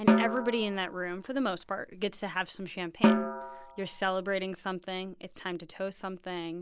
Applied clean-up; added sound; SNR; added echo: none; Snare drum; -2 dB; none.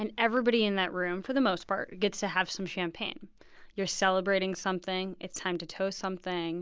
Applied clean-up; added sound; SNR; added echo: none; none; none; none.